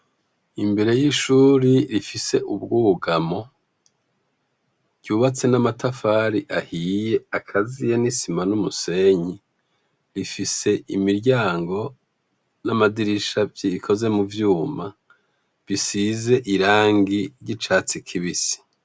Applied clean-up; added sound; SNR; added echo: none; none; none; none.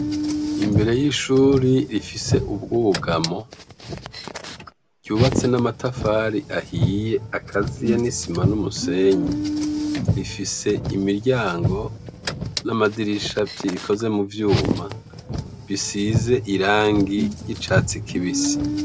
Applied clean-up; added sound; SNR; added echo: none; Car; 3 dB; none.